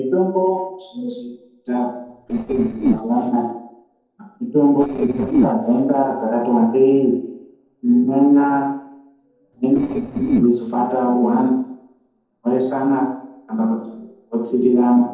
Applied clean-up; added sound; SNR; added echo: neural separator model SepFormer DNS4.